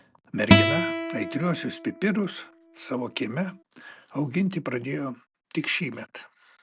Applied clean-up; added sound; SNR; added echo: none; Acoustic guitar; -4 dB; none.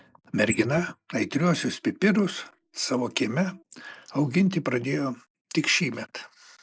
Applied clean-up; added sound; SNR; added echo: neural mask model Resemble Enhance denoiser.